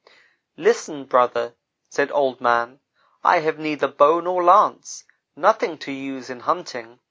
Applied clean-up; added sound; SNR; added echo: none; none; none; none.